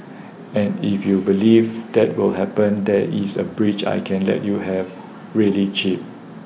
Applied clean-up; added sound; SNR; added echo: none; none; none; none.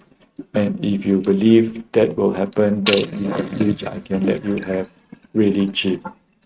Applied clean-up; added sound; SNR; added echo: neural mask model RNNoise.